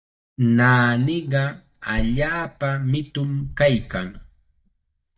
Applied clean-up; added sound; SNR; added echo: neural mask model DeepFilterNet 3.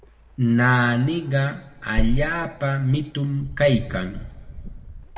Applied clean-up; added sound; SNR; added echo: none; Wind; 7 dB; reverberation time 1.1 s.